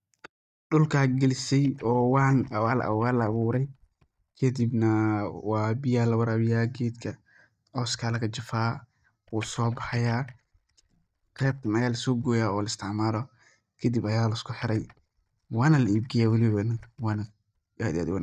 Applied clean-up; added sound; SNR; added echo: neural mask model DeepFilterNet 3.